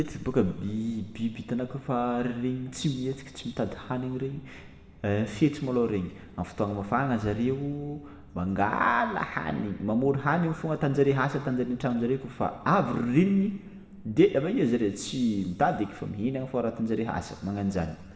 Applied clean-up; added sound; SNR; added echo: none; none; none; reverberation time 1.2 s.